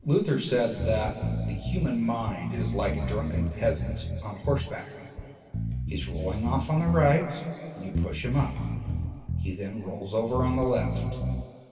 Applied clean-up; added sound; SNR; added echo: none; Bass guitar; 3 dB; reverberation time 2.6 s.